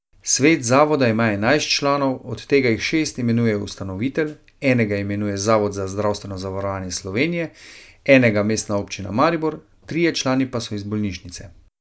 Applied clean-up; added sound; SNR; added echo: none; none; none; none.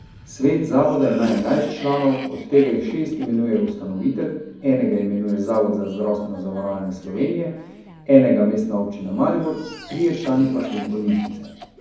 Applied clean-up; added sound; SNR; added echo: none; Cough; 19 dB; reverberation time 1.2 s.